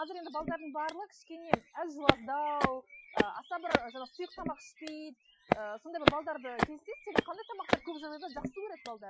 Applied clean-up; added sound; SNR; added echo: classical method Wiener filter.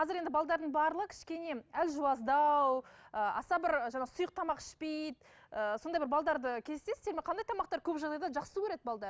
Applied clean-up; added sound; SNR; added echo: none; none; none; none.